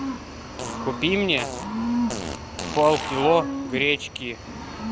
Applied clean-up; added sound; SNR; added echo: none; Fart + Cricket / Growling; 5 dB; none.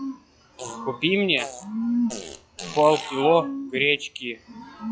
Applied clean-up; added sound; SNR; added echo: classical method log-MMSE.